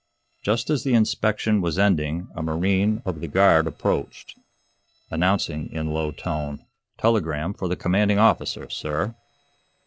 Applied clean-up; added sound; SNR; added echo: neural separator model SepFormer DNS4.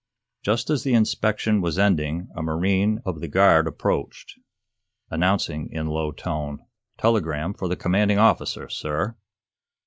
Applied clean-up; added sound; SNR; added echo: neural mask model Resemble Enhance denoiser.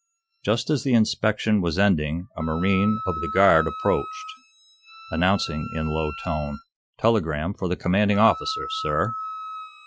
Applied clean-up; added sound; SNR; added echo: classical method Wiener filter.